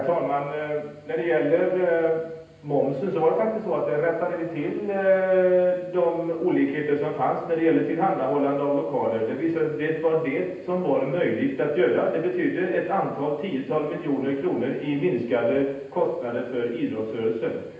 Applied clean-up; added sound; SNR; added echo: none; none; none; reverberation time 0.9 s.